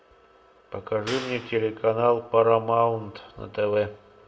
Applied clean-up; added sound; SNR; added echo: none; Clapping; 18 dB; reverberation time 1.0 s.